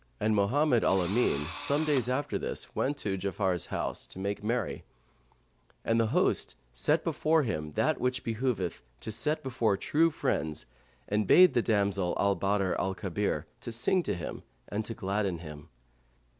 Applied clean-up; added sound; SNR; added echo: none; Engine / Drill; 8 dB; none.